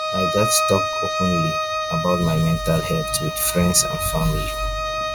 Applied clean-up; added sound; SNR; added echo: none; Bowed string instrument; 2 dB; none.